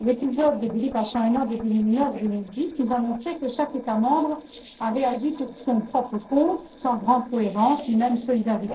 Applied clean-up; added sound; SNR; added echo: neural separator model SepFormer DNS4.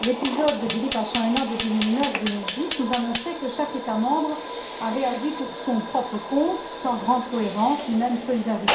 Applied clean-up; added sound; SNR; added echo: none; Fire; 3 dB; reverberation time 0.5 s.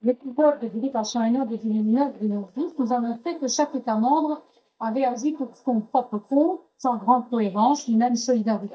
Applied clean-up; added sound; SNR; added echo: neural mask model DeepFilterNet 3.